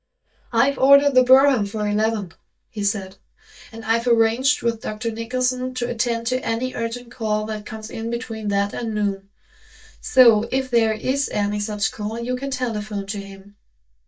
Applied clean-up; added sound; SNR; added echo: neural mask model DeepFilterNet 3.